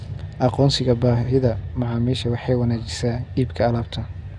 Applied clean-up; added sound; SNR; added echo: none; none; none; none.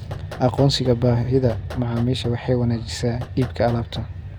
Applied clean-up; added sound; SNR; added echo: none; Knock; 19 dB; none.